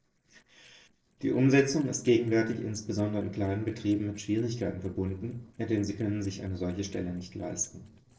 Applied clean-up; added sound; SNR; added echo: neural separator model SepFormer DNS4.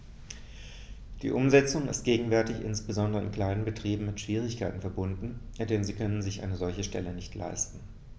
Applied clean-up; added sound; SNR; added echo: none; none; none; none.